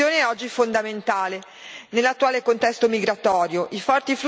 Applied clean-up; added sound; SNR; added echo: none; none; none; none.